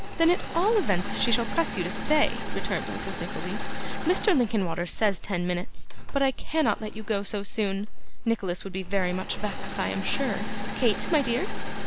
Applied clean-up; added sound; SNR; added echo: none; Engine / Mechanisms; 11 dB; none.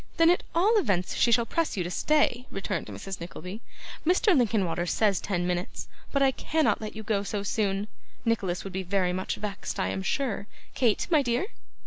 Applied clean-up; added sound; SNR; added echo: none; none; none; none.